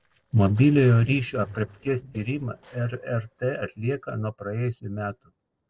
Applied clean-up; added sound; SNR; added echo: neural separator model SepFormer DNS4.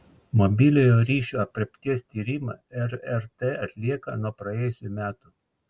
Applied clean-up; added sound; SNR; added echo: none; none; none; none.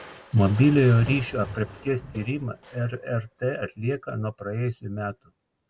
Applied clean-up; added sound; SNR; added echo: none; Crushing; 18 dB; none.